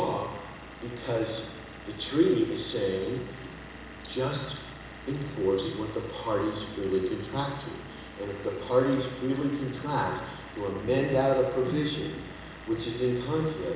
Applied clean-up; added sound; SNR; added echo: none; Engine / Vehicle; 15 dB; reverberation time 1.0 s.